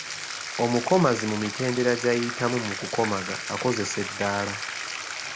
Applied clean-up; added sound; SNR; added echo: none; Bathtub (filling or washing); 7 dB; none.